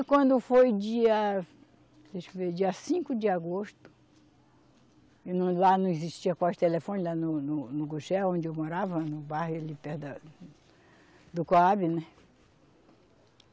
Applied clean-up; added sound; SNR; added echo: none; none; none; none.